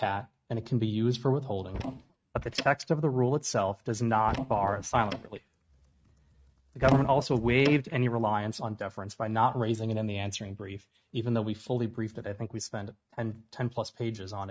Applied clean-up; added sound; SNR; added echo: neural mask model RNNoise.